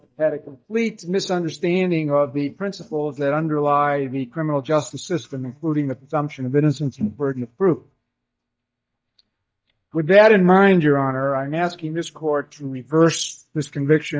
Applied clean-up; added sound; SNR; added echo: neural mask model DeepFilterNet 3.